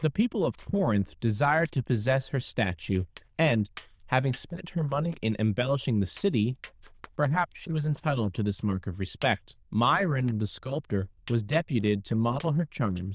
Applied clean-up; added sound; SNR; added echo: neural diffusion model UNIVERSE++.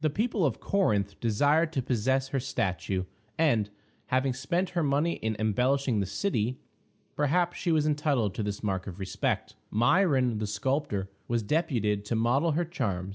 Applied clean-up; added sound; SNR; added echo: none; none; none; none.